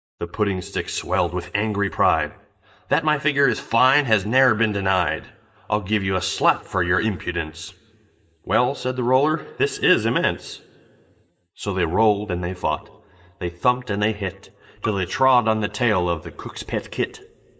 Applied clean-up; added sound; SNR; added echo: neural mask model DeepFilterNet 3.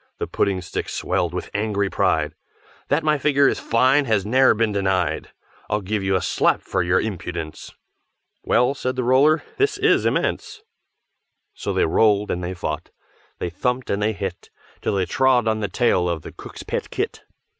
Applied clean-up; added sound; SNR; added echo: none; none; none; none.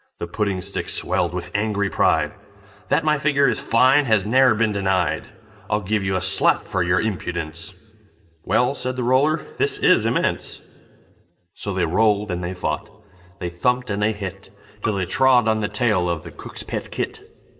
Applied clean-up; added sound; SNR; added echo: neural separator model SepFormer DNS4.